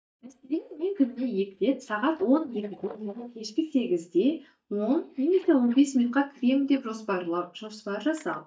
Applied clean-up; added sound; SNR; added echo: neural mask model DeepFilterNet 3.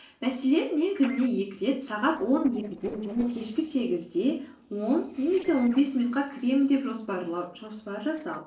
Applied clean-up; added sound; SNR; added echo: neural separator model SepFormer DNS4.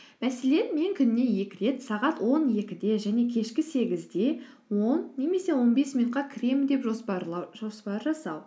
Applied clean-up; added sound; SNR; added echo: none; none; none; none.